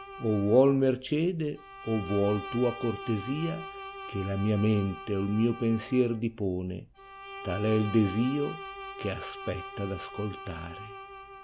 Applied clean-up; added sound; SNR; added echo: none; Bowed string instrument; 13 dB; none.